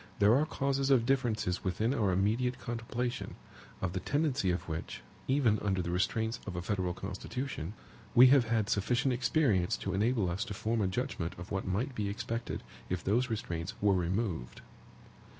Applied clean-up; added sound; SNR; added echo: none; none; none; none.